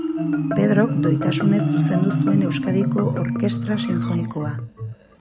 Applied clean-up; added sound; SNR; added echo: none; Marimba, xylophone; -2 dB; none.